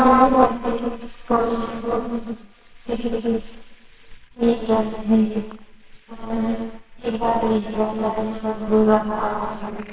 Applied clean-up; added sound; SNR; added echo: neural separator model SepFormer WHAMR!.